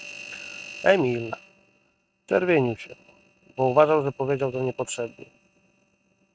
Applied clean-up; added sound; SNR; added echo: neural mask model RNNoise.